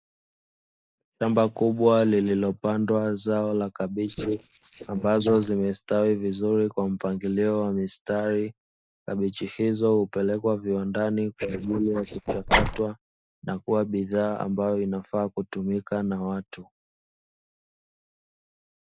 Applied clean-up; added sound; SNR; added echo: neural mask model Resemble Enhance denoiser.